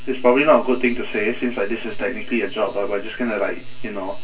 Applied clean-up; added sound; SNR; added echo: none; none; none; reverberation time 0.1 s.